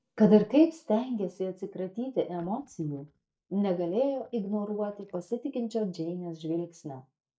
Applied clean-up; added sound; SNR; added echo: neural mask model DeepFilterNet 3.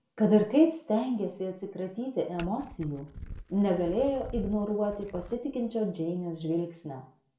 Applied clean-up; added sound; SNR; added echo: none; Glass; 15 dB; reverberation time 0.4 s.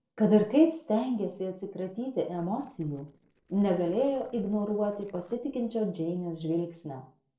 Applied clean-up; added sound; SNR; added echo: neural separator model SepFormer DNS4.